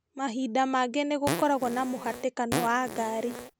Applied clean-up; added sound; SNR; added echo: none; Fart; 6 dB; none.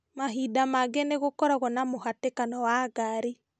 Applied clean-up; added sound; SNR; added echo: none; none; none; none.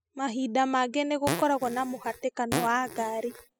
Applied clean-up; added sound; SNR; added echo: classical method spectral subtraction.